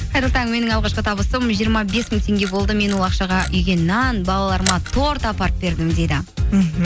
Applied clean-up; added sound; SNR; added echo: none; Camera; 15 dB; none.